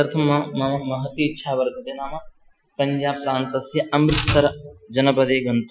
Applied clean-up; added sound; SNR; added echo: classical method Wiener filter.